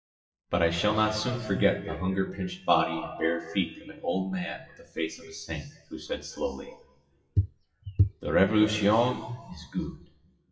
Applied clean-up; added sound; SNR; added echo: classical method WPE with log-MMSE.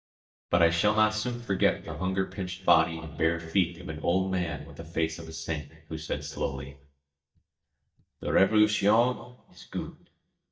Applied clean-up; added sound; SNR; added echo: neural mask model DeepFilterNet 3.